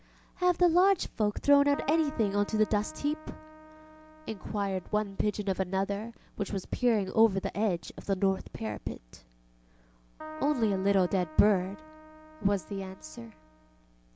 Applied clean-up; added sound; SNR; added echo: none; Keyboard (musical); 17 dB; none.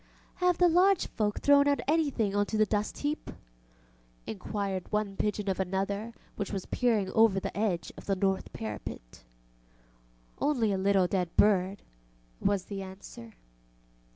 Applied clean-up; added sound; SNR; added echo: none; none; none; none.